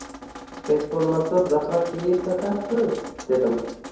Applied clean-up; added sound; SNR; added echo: none; Drip; 14 dB; reverberation time 0.9 s.